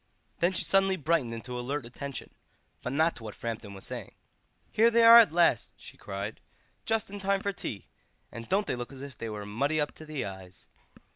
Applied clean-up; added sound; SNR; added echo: none; none; none; none.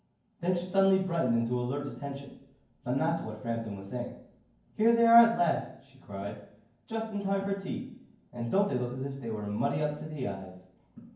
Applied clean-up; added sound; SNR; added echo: none; none; none; reverberation time 0.9 s.